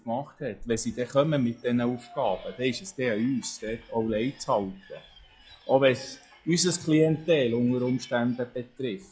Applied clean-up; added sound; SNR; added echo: classical method log-MMSE.